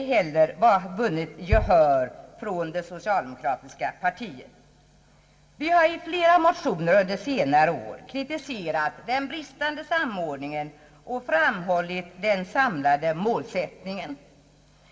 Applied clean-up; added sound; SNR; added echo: none; Bass drum; 7 dB; reverberation time 0.9 s.